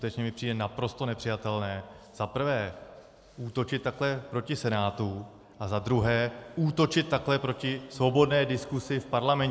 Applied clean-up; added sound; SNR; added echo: none; none; none; none.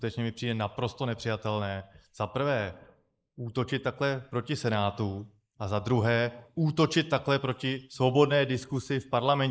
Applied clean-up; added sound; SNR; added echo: neural mask model Resemble Enhance denoiser.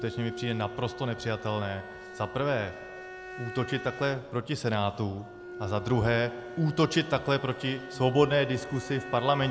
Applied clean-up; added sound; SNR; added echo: none; Bowed string instrument; 13 dB; none.